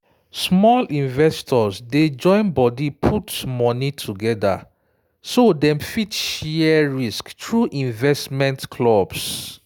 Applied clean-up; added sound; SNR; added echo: none; none; none; none.